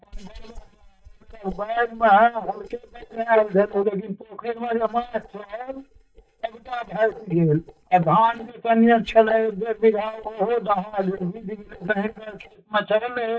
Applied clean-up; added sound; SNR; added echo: neural mask model DeepFilterNet 3.